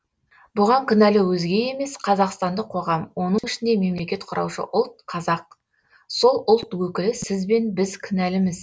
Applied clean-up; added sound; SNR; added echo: none; none; none; none.